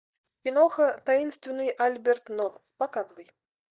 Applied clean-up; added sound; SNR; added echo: neural mask model DeepFilterNet 3.